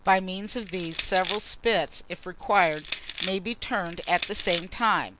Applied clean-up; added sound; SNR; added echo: none; Crushing; 4 dB; none.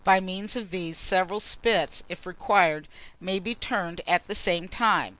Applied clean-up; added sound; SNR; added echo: none; none; none; none.